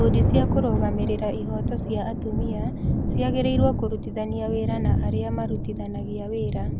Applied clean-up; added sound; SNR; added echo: none; Thunder; -3 dB; none.